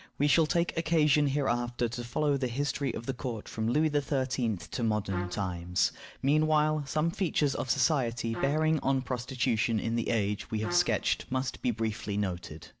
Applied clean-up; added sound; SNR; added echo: none; Trumpet; 13 dB; none.